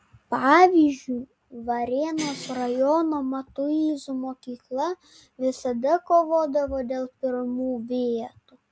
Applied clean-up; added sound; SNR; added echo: none; Bell; 15 dB; none.